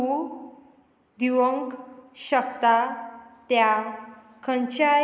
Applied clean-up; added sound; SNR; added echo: none; none; none; none.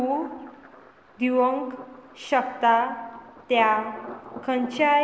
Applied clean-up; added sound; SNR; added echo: none; Thunder; 19 dB; none.